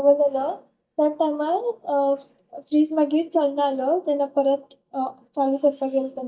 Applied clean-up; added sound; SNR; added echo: neural mask model DeepFilterNet 3.